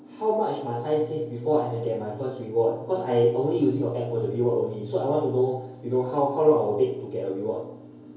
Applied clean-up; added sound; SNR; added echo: none; none; none; reverberation time 2.4 s.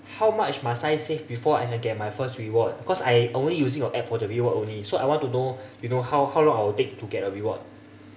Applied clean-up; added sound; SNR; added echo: none; none; none; none.